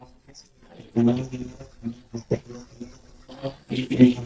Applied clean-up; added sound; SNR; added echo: neural mask model DeepFilterNet 3.